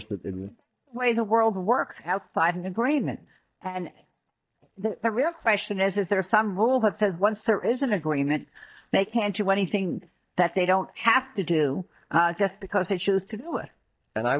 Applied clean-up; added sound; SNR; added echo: neural mask model DeepFilterNet 3.